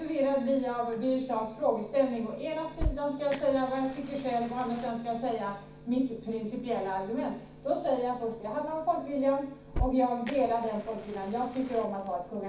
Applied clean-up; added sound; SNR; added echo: none; Fire; 12 dB; reverberation time 0.6 s.